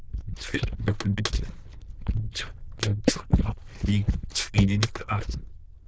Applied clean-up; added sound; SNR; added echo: neural diffusion model UNIVERSE++.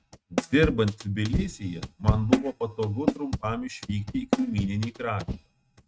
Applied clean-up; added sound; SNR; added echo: neural mask model RNNoise.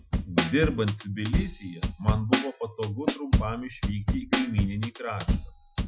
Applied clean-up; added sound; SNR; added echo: classical method Wiener filter.